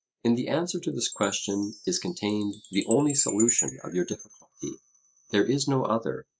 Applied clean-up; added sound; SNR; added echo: neural mask model RNNoise.